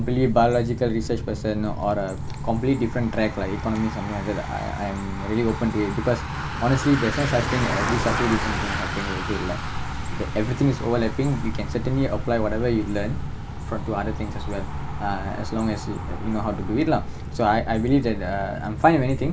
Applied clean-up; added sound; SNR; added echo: none; Bicycle; 4 dB; none.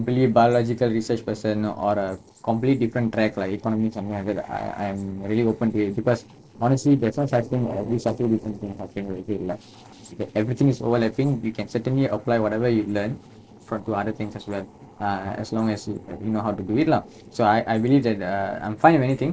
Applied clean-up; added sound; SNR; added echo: neural separator model SepFormer DNS4.